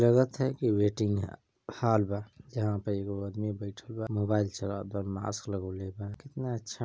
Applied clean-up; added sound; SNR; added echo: none; none; none; none.